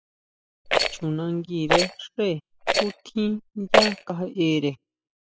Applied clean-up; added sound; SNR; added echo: classical method spectral subtraction.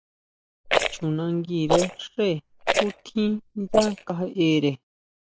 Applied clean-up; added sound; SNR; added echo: neural mask model Resemble Enhance denoiser.